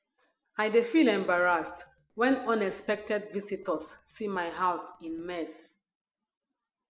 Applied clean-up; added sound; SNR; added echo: neural separator model SepFormer DNS4.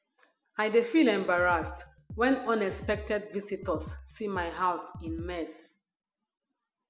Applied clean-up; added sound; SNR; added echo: none; Drum kit; 13 dB; none.